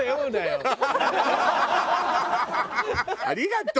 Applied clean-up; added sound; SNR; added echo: none; none; none; none.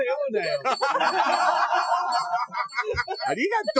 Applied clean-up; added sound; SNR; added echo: classical method Wiener filter.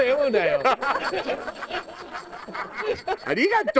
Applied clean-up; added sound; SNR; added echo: neural separator model SepFormer DNS4.